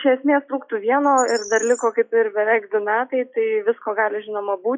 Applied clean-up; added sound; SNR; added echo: classical method log-MMSE.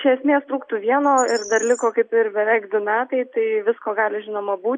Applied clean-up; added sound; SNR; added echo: none; Bird; 16 dB; none.